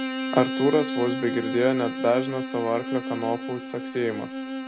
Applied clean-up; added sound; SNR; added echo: none; Bowed string instrument; 5 dB; none.